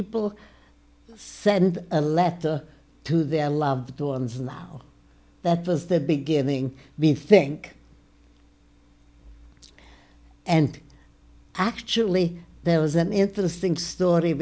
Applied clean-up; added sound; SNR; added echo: none; none; none; none.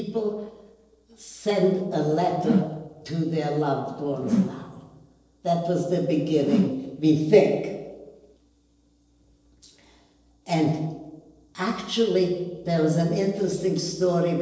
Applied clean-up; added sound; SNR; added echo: neural separator model SepFormer DNS4.